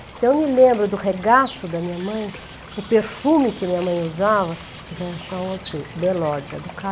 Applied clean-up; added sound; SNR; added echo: none; Water / Bird; 14 dB; none.